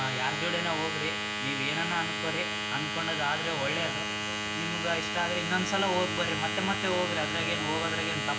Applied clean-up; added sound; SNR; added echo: none; Domestic sounds, home sounds; 0 dB; reverberation time 1.0 s.